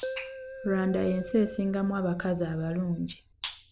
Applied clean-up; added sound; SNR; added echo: none; Keyboard (musical); 13 dB; none.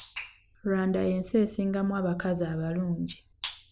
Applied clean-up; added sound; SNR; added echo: none; none; none; none.